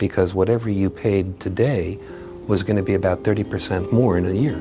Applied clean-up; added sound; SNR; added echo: none; none; none; none.